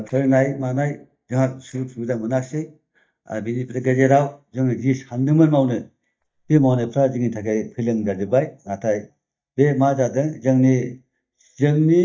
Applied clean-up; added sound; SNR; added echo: neural mask model DeepFilterNet 3.